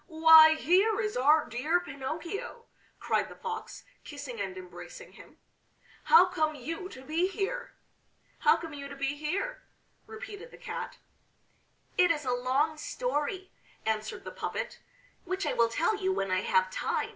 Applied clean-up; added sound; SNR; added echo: none; none; none; none.